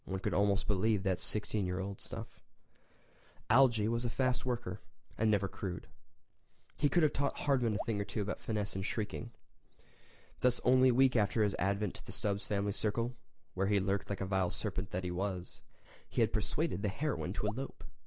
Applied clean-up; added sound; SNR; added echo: neural mask model Resemble Enhance denoiser.